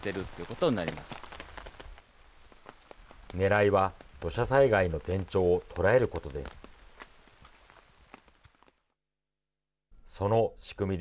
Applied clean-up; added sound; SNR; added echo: none; none; none; none.